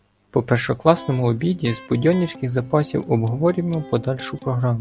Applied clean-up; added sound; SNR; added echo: none; Electric guitar; 19 dB; none.